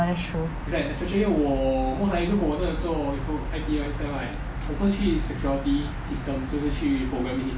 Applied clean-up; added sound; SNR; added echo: none; none; none; none.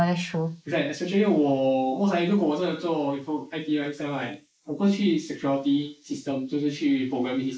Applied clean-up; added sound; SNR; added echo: neural mask model Resemble Enhance denoiser.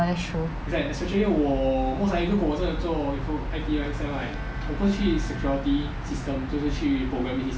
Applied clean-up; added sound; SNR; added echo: none; Bowed string instrument; 20 dB; none.